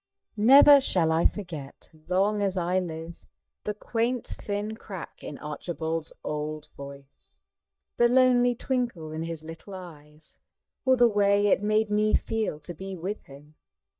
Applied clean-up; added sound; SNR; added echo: neural mask model DeepFilterNet 3.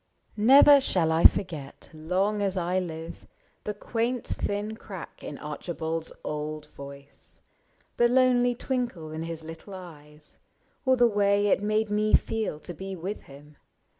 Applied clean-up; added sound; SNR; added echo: none; none; none; none.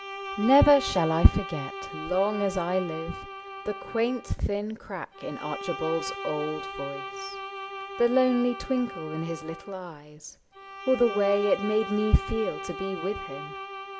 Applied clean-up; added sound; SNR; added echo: none; Bowed string instrument; 10 dB; none.